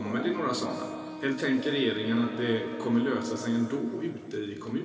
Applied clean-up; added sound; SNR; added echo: none; Wind instrument, woodwind instrument; 12 dB; reverberation time 2.7 s.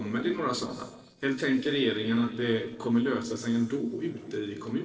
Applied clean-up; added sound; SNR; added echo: neural separator model SepFormer DNS4.